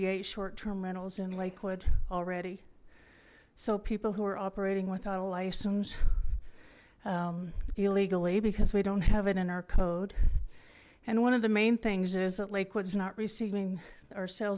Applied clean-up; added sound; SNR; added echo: none; none; none; none.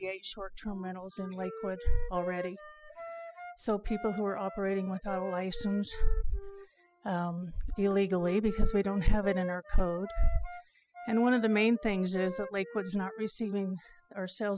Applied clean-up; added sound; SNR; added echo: classical method spectral subtraction.